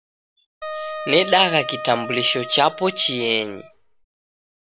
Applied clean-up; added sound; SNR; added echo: none; Wind instrument, woodwind instrument; 10 dB; none.